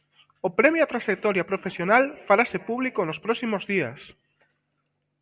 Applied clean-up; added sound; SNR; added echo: none; none; none; none.